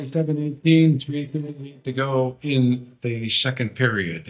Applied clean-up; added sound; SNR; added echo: neural mask model DeepFilterNet 3.